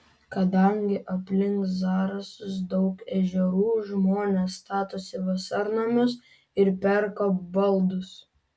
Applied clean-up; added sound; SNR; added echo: none; none; none; none.